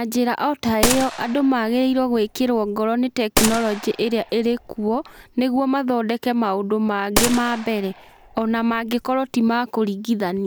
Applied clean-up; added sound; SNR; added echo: none; Gunshot, gunfire; 7 dB; none.